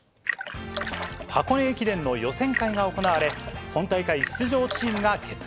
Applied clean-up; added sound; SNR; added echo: none; Splash, splatter; 7 dB; none.